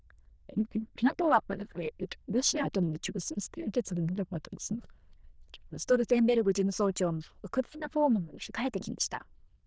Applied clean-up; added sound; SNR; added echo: neural diffusion model UNIVERSE++.